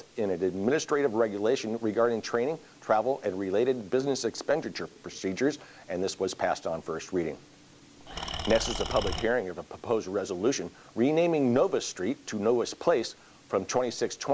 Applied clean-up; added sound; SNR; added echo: none; Engine / Tools; 6 dB; none.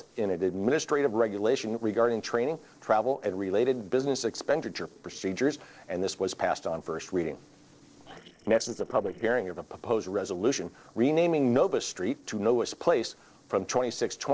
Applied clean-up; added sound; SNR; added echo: neural separator model SepFormer DNS4.